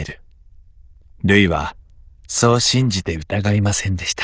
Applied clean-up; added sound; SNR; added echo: neural diffusion model UNIVERSE++.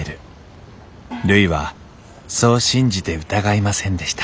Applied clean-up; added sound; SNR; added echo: none; Gong; 19 dB; none.